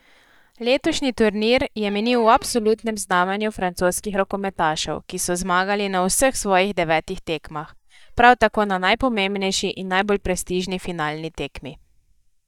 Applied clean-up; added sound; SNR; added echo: neural mask model DeepFilterNet 3.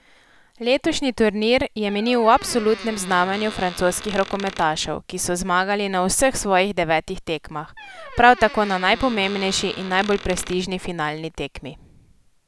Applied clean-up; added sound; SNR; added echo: none; Squeak; 15 dB; none.